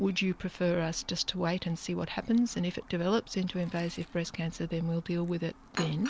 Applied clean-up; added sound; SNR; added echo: none; Chirp, tweet; 18 dB; none.